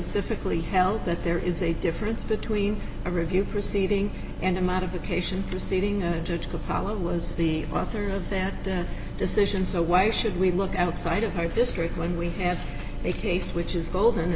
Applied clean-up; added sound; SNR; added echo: none; none; none; none.